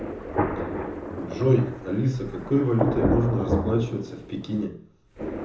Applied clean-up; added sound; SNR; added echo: none; Thunder; 3 dB; reverberation time 0.6 s.